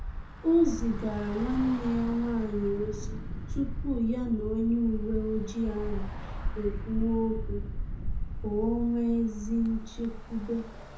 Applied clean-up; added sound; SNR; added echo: none; Traffic noise, roadway noise / Bus; 5 dB; reverberation time 0.5 s.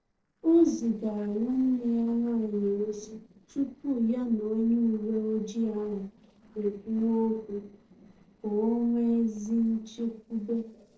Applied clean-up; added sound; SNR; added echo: neural separator model SepFormer DNS4.